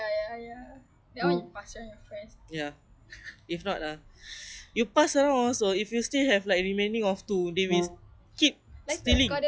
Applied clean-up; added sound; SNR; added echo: classical method log-MMSE.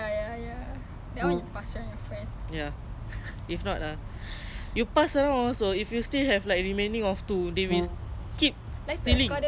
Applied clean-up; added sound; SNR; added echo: none; Brass instrument; 5 dB; none.